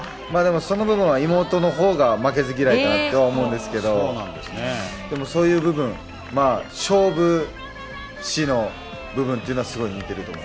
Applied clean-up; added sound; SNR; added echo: none; Cheering; 17 dB; none.